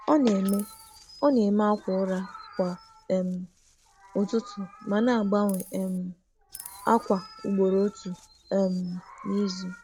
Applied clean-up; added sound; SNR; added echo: none; Chirp, tweet + Meow; 20 dB; none.